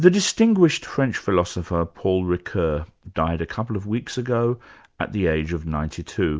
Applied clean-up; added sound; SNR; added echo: none; none; none; none.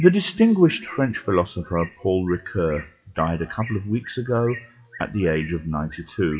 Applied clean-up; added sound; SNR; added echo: classical method WPE with log-MMSE.